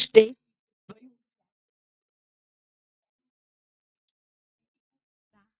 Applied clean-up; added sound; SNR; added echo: neural mask model DeepFilterNet 3.